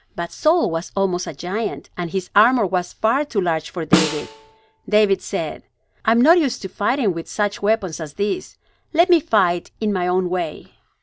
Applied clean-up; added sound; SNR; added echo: none; Snare drum; 4 dB; none.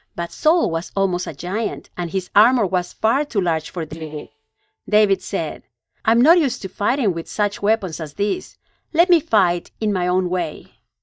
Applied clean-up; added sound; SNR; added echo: neural mask model DeepFilterNet 3.